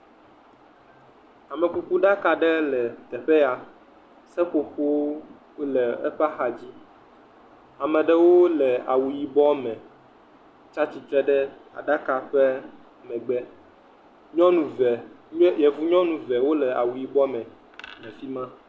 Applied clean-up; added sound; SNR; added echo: none; none; none; none.